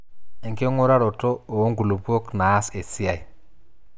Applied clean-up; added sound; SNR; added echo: none; none; none; none.